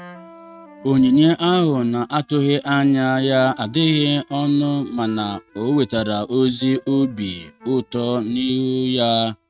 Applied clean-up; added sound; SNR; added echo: neural mask model RNNoise.